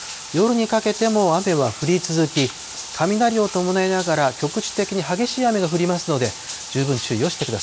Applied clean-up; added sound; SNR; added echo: none; Bathtub (filling or washing); 12 dB; none.